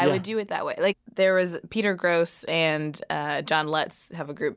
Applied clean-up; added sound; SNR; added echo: none; none; none; none.